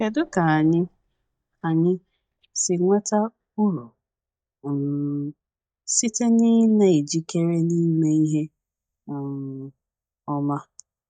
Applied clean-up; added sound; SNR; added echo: neural mask model DeepFilterNet 3.